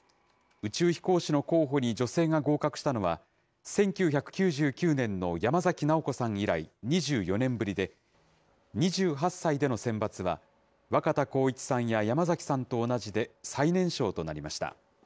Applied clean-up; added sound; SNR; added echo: none; none; none; none.